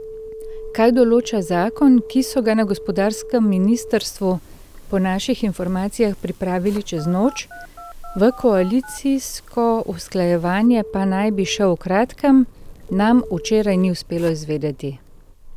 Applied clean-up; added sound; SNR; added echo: none; Zipper (clothing) + Telephone; 16 dB; none.